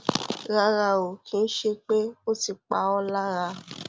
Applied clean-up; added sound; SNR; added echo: none; none; none; none.